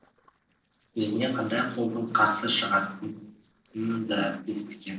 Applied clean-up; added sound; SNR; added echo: neural separator model SepFormer DNS4.